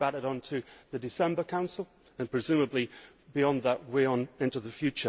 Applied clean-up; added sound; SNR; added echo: none; none; none; none.